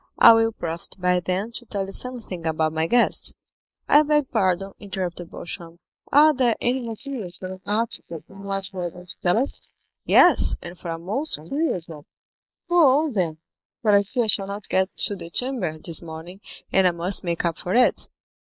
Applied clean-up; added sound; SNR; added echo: neural mask model Resemble Enhance denoiser.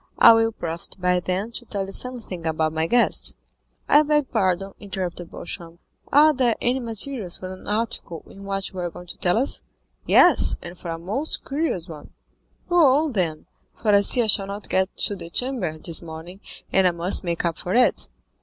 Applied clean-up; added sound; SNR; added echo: none; none; none; none.